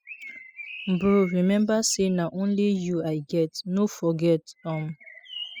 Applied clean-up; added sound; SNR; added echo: classical method spectral subtraction.